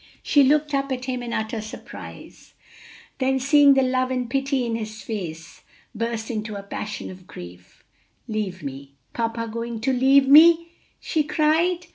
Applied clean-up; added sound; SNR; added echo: none; none; none; none.